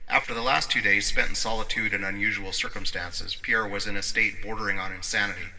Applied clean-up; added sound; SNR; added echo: none; none; none; reverberation time 1.4 s.